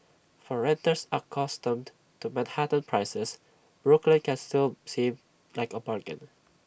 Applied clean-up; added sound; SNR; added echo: none; none; none; none.